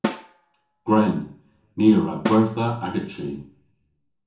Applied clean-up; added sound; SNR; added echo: none; Snare drum; 11 dB; reverberation time 0.7 s.